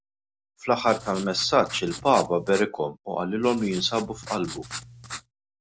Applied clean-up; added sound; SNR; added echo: none; Writing; 14 dB; none.